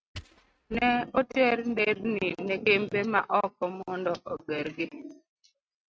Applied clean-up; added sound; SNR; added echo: neural mask model RNNoise.